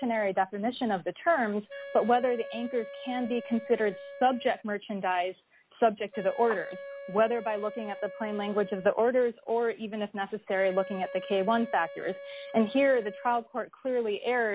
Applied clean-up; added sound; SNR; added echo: none; Wind instrument, woodwind instrument; 16 dB; none.